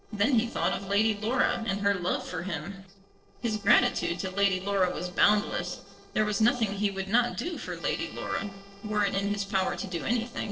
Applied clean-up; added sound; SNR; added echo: neural separator model SepFormer DNS4.